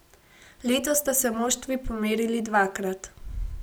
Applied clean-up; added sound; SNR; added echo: none; none; none; none.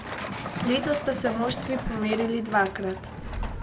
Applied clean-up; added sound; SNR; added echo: none; Truck; 7 dB; none.